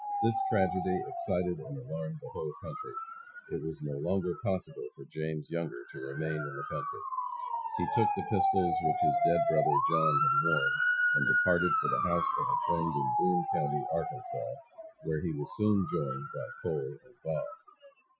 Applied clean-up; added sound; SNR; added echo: classical method Wiener filter.